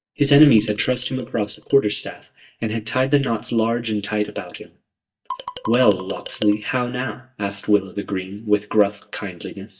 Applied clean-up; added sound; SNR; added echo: neural mask model DeepFilterNet 3.